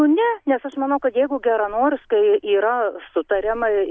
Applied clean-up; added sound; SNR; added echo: none; none; none; none.